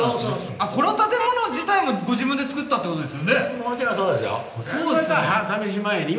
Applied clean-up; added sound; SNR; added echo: none; Motor vehicle (road); 20 dB; reverberation time 0.9 s.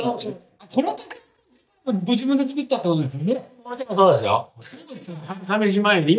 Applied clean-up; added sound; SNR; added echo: neural mask model DeepFilterNet 3.